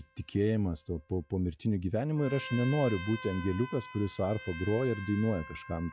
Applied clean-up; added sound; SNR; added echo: classical method log-MMSE.